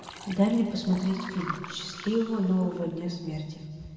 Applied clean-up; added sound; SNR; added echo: none; Liquid; 15 dB; reverberation time 1.9 s.